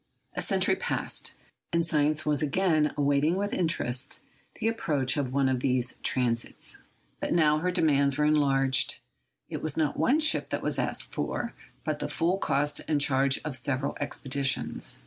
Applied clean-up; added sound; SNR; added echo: none; none; none; none.